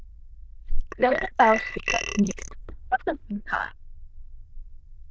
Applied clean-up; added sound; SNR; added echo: neural diffusion model UNIVERSE++.